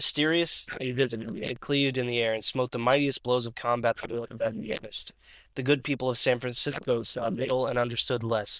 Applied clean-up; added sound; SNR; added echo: neural diffusion model UNIVERSE++.